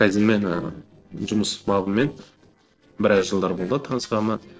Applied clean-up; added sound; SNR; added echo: neural separator model SepFormer DNS4.